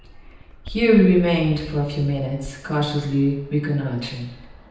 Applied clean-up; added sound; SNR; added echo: none; Fixed-wing aircraft, airplane; 18 dB; reverberation time 0.9 s.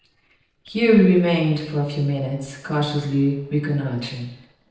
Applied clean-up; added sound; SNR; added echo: neural separator model SepFormer DNS4.